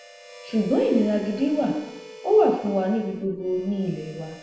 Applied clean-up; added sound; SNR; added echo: none; Harmonica; 19 dB; reverberation time 0.9 s.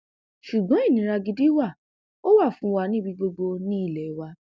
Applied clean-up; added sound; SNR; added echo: none; none; none; none.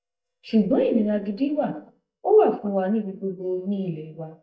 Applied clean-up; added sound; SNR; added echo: neural mask model DeepFilterNet 3.